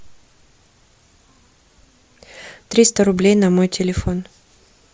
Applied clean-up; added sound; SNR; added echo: none; none; none; none.